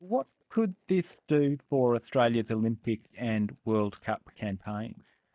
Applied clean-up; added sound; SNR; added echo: neural mask model DeepFilterNet 3.